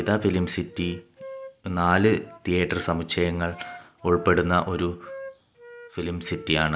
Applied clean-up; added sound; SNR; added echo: none; Wind instrument, woodwind instrument; 19 dB; none.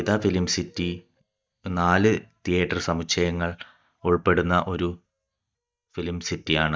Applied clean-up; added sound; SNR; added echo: neural mask model DeepFilterNet 3.